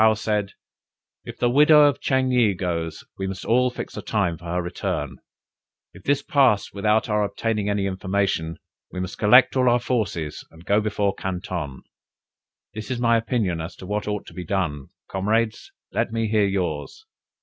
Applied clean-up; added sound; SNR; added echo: none; none; none; none.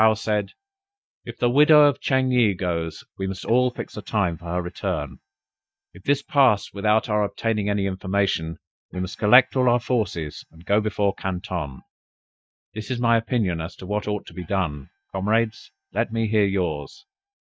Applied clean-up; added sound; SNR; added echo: neural mask model DeepFilterNet 3.